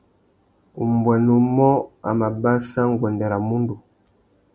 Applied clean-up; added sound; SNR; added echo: none; none; none; none.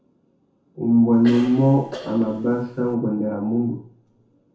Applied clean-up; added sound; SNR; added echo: none; Cough; 16 dB; reverberation time 0.7 s.